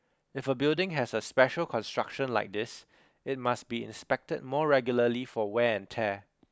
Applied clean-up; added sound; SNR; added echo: none; none; none; none.